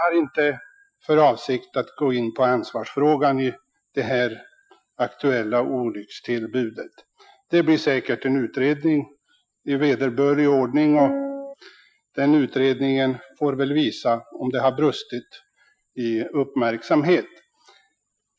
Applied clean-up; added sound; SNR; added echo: classical method Wiener filter.